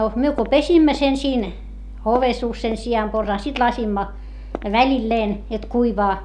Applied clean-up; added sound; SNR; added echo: none; Walk, footsteps; 19 dB; none.